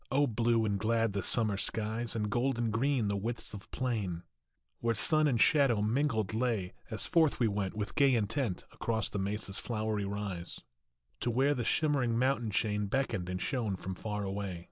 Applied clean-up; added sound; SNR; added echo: none; none; none; none.